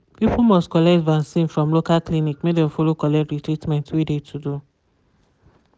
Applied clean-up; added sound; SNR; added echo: none; none; none; none.